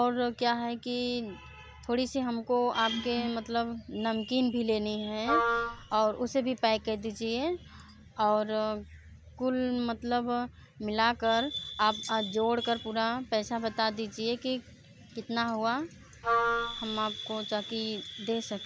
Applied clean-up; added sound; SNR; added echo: none; Wind instrument, woodwind instrument; 0 dB; none.